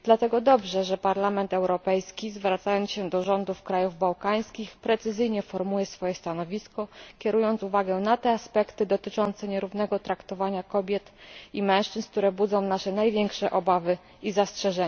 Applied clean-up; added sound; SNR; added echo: none; none; none; none.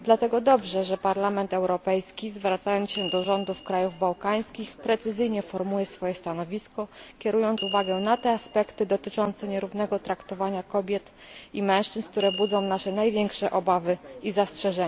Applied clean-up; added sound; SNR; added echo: none; Door / Bell; 14 dB; none.